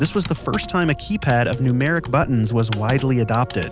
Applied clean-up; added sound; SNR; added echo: none; Computer keyboard; 14 dB; none.